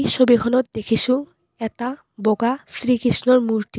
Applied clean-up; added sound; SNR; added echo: none; none; none; none.